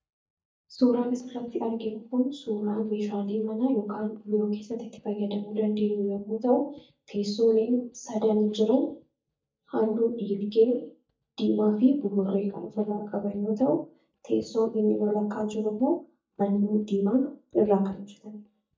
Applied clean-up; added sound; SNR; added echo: neural mask model DeepFilterNet 3.